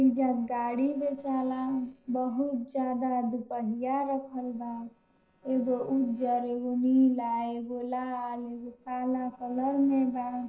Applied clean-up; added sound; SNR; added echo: neural separator model SepFormer DNS4.